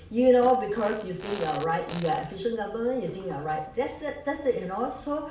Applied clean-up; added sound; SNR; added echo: none; Fart; 16 dB; reverberation time 0.5 s.